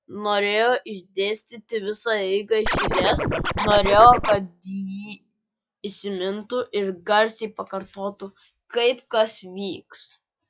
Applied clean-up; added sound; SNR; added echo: classical method log-MMSE.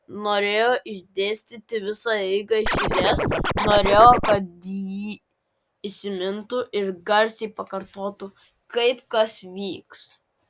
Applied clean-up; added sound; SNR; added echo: none; Scratching (performance technique); -1 dB; none.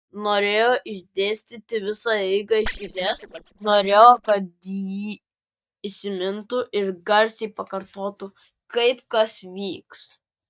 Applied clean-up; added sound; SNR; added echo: neural mask model DeepFilterNet 3.